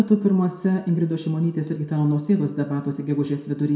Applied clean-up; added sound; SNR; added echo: none; none; none; reverberation time 0.6 s.